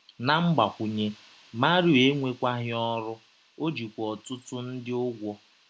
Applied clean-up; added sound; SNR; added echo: none; none; none; none.